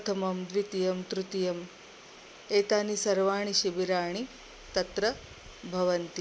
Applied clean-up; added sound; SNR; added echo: none; none; none; none.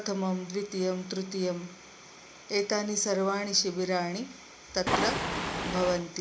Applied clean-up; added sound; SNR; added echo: none; Waves, surf; 0 dB; reverberation time 0.4 s.